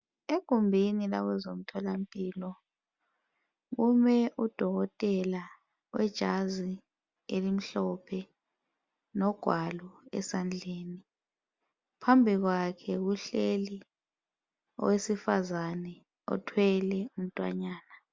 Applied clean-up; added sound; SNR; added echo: none; none; none; none.